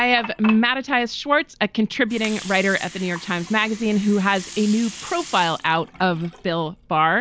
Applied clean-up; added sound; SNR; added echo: none; Water; 17 dB; none.